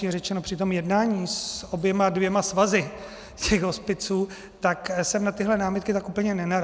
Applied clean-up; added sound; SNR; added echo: none; none; none; none.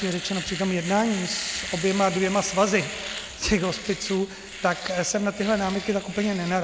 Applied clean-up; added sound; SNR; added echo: none; Domestic sounds, home sounds; 10 dB; none.